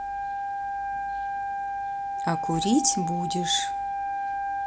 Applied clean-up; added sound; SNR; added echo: none; Wind instrument, woodwind instrument; -1 dB; none.